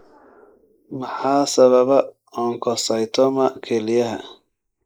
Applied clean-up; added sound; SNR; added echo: neural mask model Resemble Enhance denoiser.